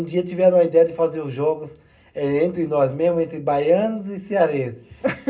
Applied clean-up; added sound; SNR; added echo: none; none; none; reverberation time 0.2 s.